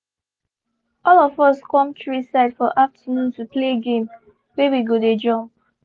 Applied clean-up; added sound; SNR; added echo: none; none; none; none.